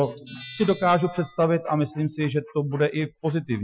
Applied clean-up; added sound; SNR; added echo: classical method Wiener filter.